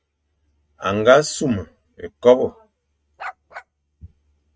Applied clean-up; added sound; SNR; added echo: neural mask model RNNoise.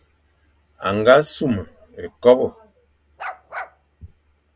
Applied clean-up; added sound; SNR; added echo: none; Bark; 12 dB; none.